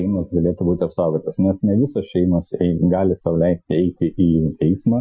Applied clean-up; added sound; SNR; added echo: classical method Wiener filter.